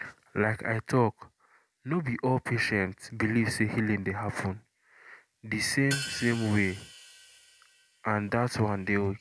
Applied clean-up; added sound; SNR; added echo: none; Hi-hat; 11 dB; none.